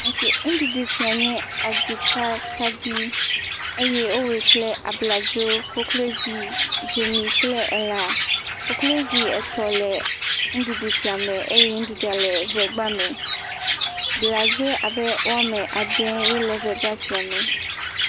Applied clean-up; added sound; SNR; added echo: none; Chirp, tweet; -2 dB; none.